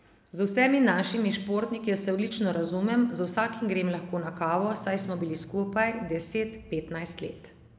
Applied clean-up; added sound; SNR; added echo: none; none; none; none.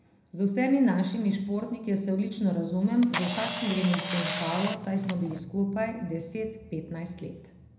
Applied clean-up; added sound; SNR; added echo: none; Camera; 7 dB; reverberation time 0.4 s.